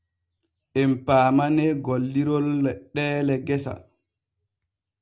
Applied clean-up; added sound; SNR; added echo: none; none; none; none.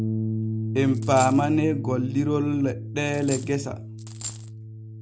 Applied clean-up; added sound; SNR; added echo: none; Bass guitar + Coin (dropping); 5 dB; none.